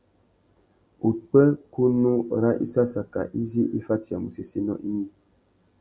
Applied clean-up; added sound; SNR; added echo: none; none; none; none.